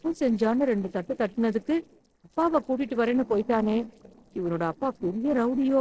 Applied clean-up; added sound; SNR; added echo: neural separator model SepFormer DNS4.